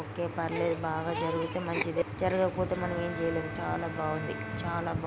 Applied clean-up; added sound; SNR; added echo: none; Bowed string instrument; 14 dB; none.